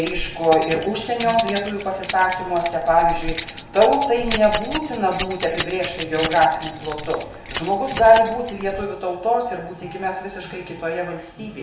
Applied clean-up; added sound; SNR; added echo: none; Keys jangling; 11 dB; reverberation time 0.4 s.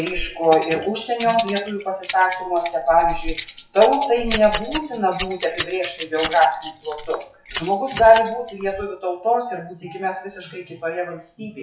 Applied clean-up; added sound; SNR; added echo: classical method WPE with log-MMSE.